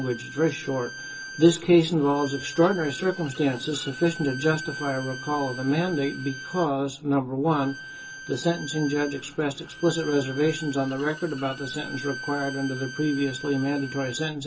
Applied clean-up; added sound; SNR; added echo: none; Bowed string instrument; 13 dB; reverberation time 0.2 s.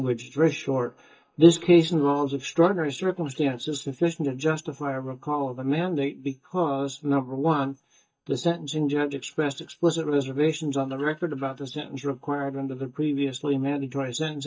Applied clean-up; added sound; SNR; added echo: neural mask model DeepFilterNet 3.